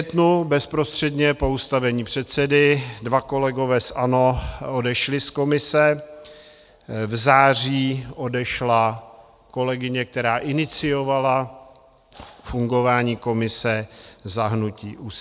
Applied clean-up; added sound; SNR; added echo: none; none; none; none.